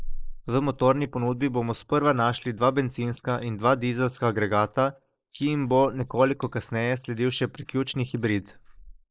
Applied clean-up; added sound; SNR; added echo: neural mask model Resemble Enhance denoiser.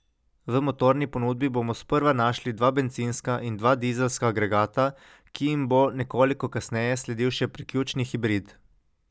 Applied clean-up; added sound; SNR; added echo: none; none; none; none.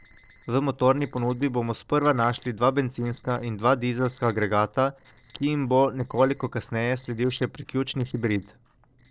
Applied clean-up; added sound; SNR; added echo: neural separator model SepFormer DNS4.